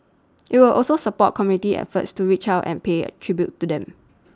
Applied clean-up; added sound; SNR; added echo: none; none; none; none.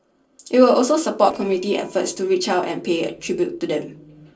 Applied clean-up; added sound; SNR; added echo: neural separator model SepFormer DNS4.